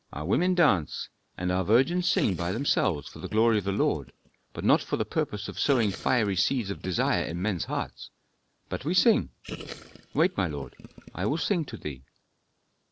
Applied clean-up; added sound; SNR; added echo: neural separator model SepFormer DNS4.